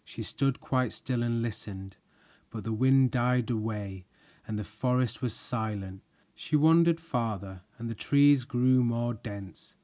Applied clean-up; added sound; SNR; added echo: none; none; none; none.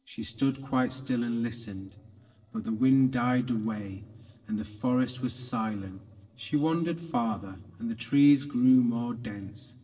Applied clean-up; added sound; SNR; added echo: neural separator model SepFormer DNS4.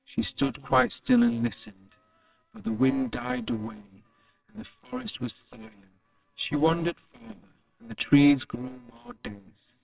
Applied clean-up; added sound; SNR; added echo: neural separator model SepFormer WHAMR!.